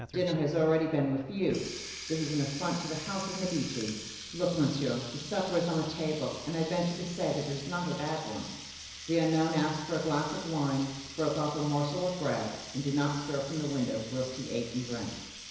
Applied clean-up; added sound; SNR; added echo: none; Water tap, faucet; 12 dB; reverberation time 1.0 s.